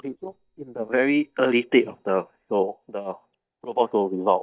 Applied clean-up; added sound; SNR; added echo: neural mask model DeepFilterNet 3.